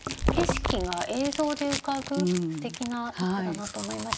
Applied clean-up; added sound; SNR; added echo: none; Chewing, mastication; 3 dB; none.